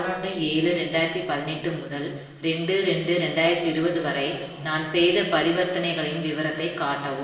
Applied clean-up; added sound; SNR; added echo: neural separator model SepFormer DNS4.